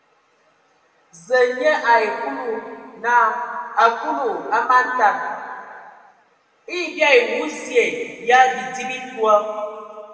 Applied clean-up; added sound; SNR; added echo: none; none; none; reverberation time 2.2 s.